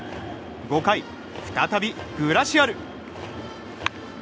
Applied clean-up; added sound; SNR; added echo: none; none; none; none.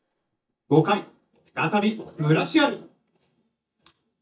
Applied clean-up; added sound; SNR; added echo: neural mask model DeepFilterNet 3.